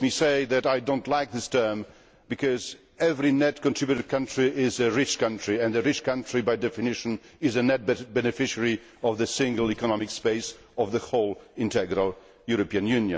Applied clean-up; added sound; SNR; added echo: none; none; none; none.